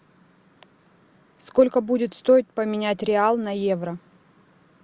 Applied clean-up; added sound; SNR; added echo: none; none; none; none.